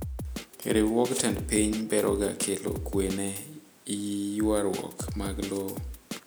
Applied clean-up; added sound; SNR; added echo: none; Drum kit; 9 dB; none.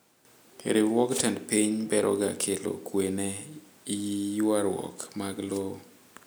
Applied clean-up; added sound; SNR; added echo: none; none; none; none.